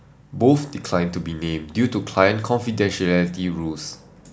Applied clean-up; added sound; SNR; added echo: none; none; none; none.